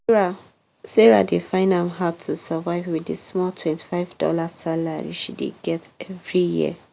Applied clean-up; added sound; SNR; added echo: none; none; none; none.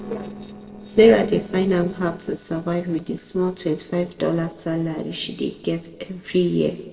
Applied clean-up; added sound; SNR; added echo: neural separator model SepFormer DNS4.